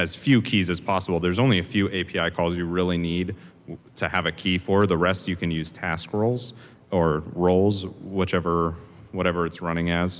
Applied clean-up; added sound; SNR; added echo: none; none; none; none.